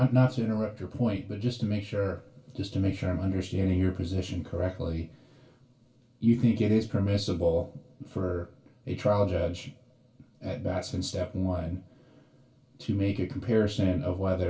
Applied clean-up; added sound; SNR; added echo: none; none; none; reverberation time 0.2 s.